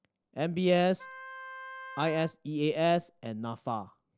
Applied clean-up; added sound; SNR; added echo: none; Wind instrument, woodwind instrument; 15 dB; none.